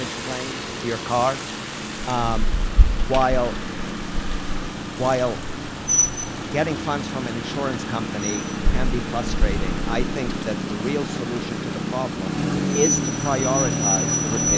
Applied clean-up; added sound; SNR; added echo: none; Rain; -4 dB; none.